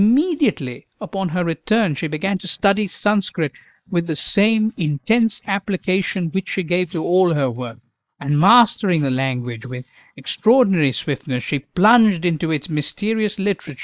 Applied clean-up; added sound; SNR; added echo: neural mask model Resemble Enhance denoiser.